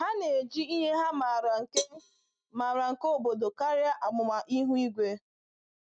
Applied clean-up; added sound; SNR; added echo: neural mask model RNNoise.